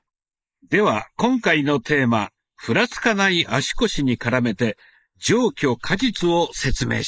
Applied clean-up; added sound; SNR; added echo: neural mask model Resemble Enhance denoiser.